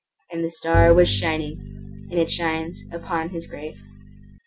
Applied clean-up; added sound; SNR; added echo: none; Bowed string instrument; 5 dB; none.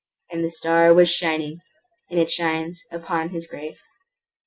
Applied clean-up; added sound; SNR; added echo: neural mask model Resemble Enhance denoiser.